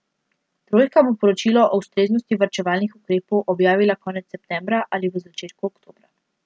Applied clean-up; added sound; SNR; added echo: none; none; none; none.